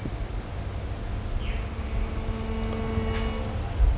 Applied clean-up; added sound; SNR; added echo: none; Bowed string instrument; 10 dB; none.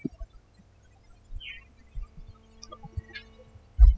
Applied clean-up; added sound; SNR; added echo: classical method spectral subtraction.